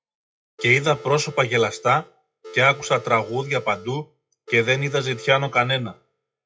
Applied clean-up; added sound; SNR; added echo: classical method WPE with log-MMSE.